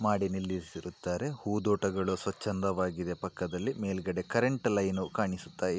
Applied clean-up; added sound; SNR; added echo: none; none; none; none.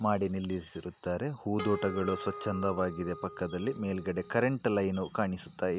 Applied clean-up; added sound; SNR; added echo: none; Harp; 11 dB; none.